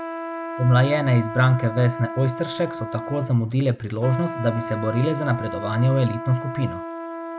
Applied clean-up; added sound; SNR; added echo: none; Trumpet; 9 dB; none.